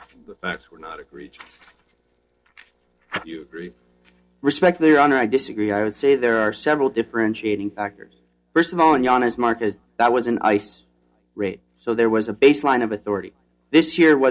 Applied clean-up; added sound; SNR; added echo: neural separator model SepFormer DNS4.